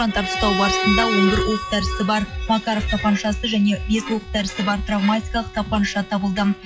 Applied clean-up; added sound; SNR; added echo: classical method log-MMSE.